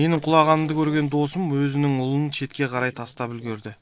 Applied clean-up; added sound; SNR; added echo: neural separator model SepFormer DNS4.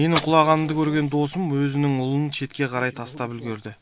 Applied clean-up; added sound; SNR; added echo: none; Fire; 13 dB; none.